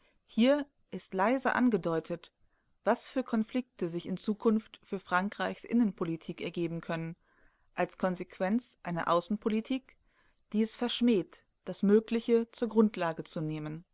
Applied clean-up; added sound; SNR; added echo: none; none; none; none.